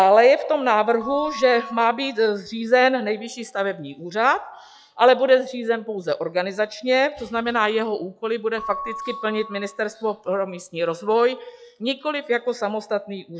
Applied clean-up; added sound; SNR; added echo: classical method log-MMSE.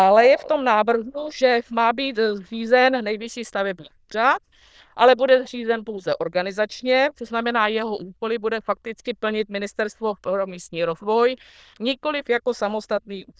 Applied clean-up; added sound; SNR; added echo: neural diffusion model UNIVERSE++.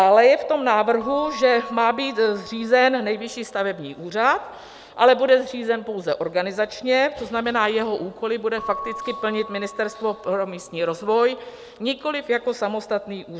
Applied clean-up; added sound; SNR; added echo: none; Keyboard (musical) / Bell; 19 dB; none.